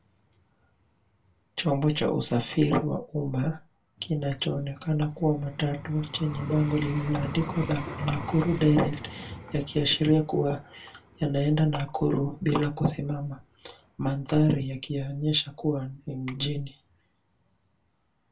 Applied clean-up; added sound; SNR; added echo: none; Vehicle; 16 dB; reverberation time 0.1 s.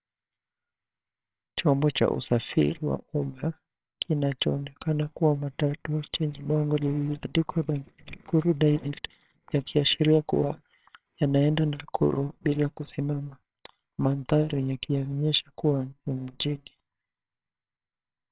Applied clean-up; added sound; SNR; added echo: neural separator model SepFormer WHAMR!.